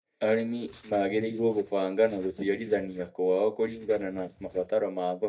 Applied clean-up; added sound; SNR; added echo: neural mask model DeepFilterNet 3.